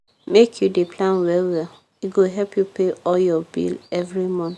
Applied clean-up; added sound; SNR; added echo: none; none; none; none.